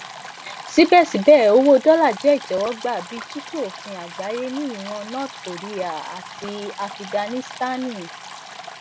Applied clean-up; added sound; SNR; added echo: none; Stream; 16 dB; none.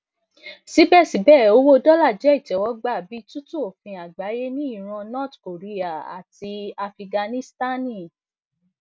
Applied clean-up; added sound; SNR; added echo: none; none; none; none.